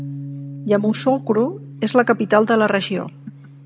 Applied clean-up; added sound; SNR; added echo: none; Bass guitar; 15 dB; none.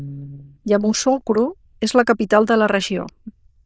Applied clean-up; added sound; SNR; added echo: neural diffusion model UNIVERSE++.